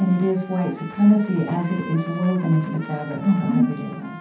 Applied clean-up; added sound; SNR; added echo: none; Trumpet; 17 dB; reverberation time 0.7 s.